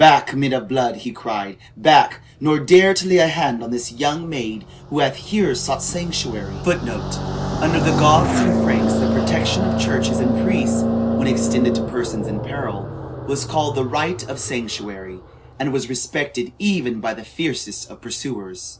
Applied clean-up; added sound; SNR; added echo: none; Car passing by; 4 dB; none.